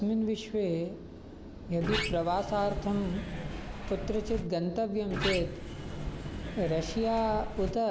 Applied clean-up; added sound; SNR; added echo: none; Sliding door; 5 dB; none.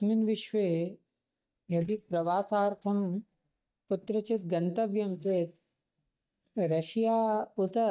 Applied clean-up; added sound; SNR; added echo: neural mask model DeepFilterNet 3.